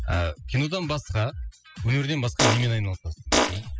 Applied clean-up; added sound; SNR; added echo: classical method spectral subtraction.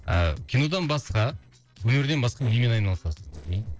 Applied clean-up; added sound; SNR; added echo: neural separator model SepFormer DNS4.